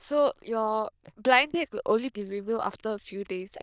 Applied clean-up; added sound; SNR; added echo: neural diffusion model UNIVERSE++.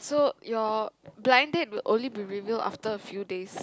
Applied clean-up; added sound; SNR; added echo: none; none; none; none.